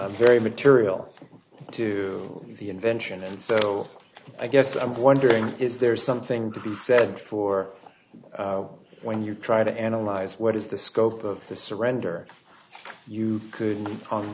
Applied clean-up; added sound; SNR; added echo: none; none; none; none.